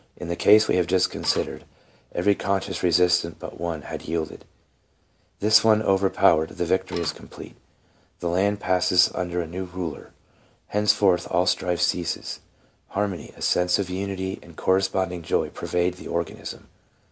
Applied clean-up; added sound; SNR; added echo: none; Printer; 13 dB; none.